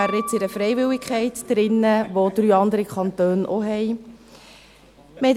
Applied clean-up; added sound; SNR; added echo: none; Piano; 18 dB; none.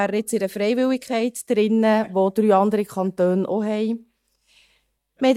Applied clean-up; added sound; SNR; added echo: neural mask model DeepFilterNet 3.